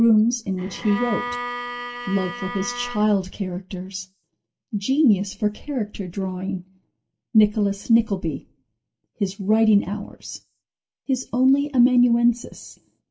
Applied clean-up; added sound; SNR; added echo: none; Bowed string instrument; 9 dB; reverberation time 0.2 s.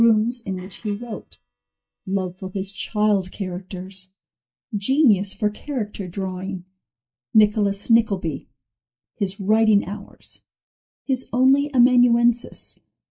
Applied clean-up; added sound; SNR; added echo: neural mask model DeepFilterNet 3.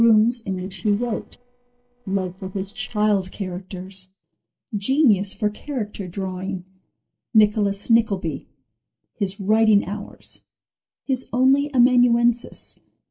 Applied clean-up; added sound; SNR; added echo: neural separator model SepFormer DNS4.